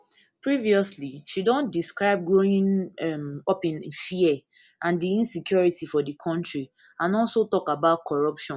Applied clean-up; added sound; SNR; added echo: none; none; none; none.